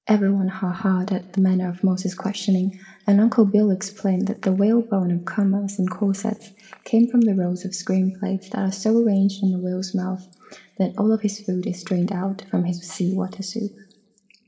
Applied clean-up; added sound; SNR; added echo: none; none; none; reverberation time 1.1 s.